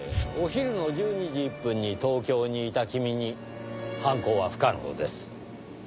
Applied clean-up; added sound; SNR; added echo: none; none; none; none.